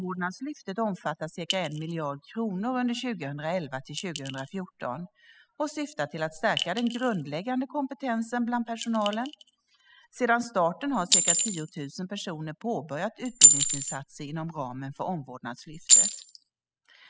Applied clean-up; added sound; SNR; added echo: classical method spectral subtraction.